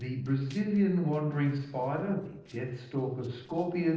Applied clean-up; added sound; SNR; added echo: neural separator model SepFormer DNS4.